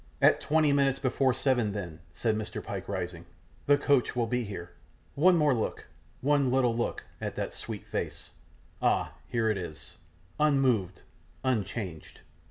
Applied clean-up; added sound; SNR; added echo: none; none; none; none.